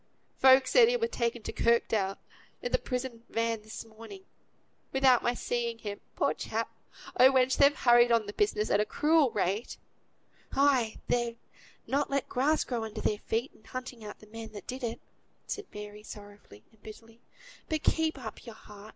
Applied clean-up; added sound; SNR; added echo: none; none; none; none.